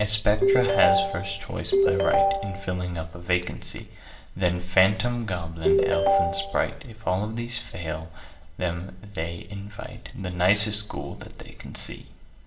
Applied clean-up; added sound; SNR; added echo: none; Ringtone; -4 dB; reverberation time 0.6 s.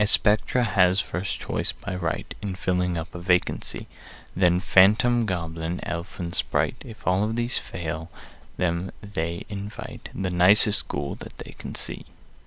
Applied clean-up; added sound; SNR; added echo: none; none; none; none.